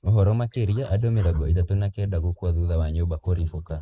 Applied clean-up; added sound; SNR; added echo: neural mask model Resemble Enhance denoiser.